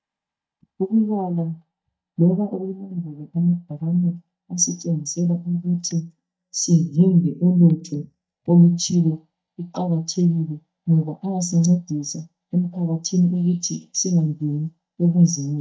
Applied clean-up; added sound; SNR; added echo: neural mask model DeepFilterNet 3.